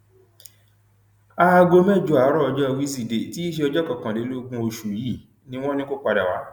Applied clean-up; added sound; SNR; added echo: none; none; none; none.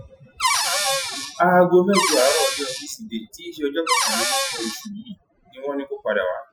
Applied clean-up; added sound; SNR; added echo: classical method Wiener filter.